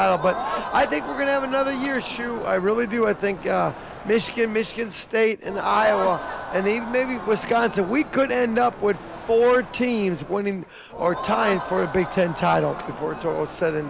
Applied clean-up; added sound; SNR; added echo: none; Crowd; 11 dB; none.